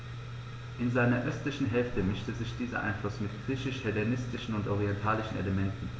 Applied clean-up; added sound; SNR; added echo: none; none; none; none.